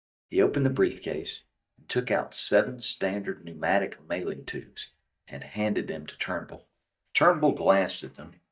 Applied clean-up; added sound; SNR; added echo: neural mask model DeepFilterNet 3.